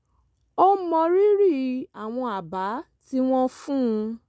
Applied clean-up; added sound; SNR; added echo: none; none; none; none.